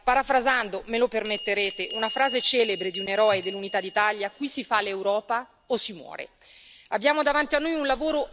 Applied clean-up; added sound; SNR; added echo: none; Bell; 7 dB; none.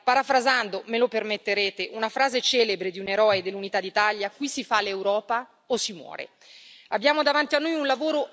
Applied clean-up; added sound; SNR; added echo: none; none; none; none.